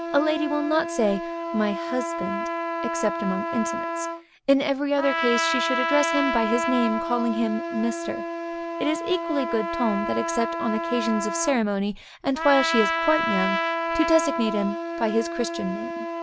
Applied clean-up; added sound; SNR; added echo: none; Trumpet; 2 dB; none.